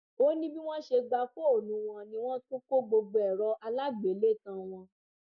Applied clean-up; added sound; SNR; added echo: neural mask model Resemble Enhance denoiser.